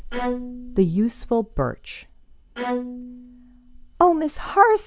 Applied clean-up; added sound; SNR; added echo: none; Bowed string instrument; 10 dB; none.